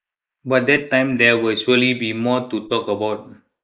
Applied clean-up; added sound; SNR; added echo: neural mask model Resemble Enhance denoiser.